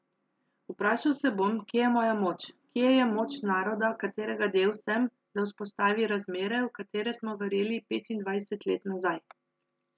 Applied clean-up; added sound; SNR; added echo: none; none; none; none.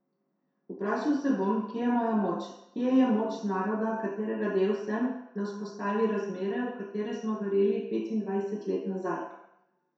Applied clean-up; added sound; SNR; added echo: none; none; none; reverberation time 0.7 s.